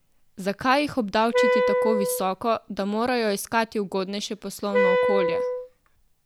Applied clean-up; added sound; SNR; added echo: none; Wind instrument, woodwind instrument; -3 dB; none.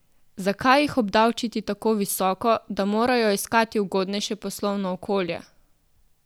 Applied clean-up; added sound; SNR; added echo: none; none; none; none.